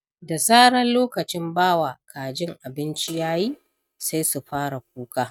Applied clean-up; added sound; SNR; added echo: neural mask model RNNoise.